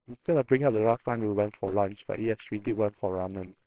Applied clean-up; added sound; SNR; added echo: neural separator model SepFormer WHAMR!.